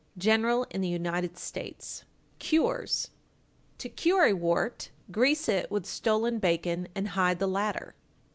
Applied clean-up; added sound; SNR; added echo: none; none; none; none.